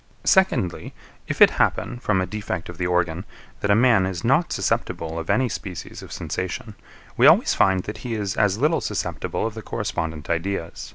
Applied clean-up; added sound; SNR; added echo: none; none; none; none.